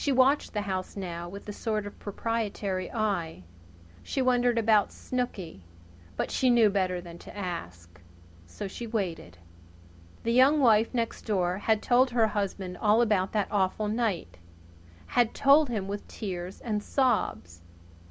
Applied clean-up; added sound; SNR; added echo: none; none; none; none.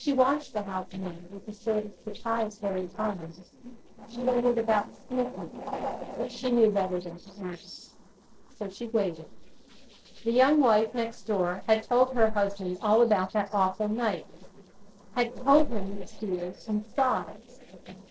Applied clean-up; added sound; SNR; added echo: neural separator model SepFormer DNS4.